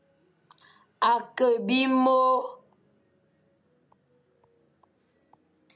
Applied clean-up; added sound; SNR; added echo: none; none; none; none.